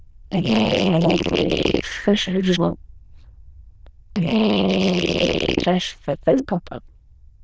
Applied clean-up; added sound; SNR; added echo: neural diffusion model UNIVERSE++.